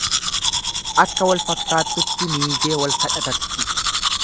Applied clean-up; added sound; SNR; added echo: none; Domestic sounds, home sounds; -2 dB; none.